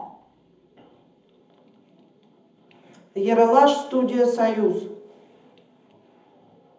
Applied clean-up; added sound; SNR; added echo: none; none; none; reverberation time 0.8 s.